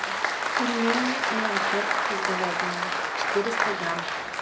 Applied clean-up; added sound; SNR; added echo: none; Applause; -5 dB; none.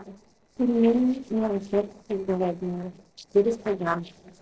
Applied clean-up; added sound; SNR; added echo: neural separator model SepFormer DNS4.